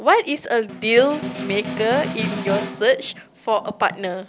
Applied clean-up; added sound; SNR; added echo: none; Snare drum; 9 dB; none.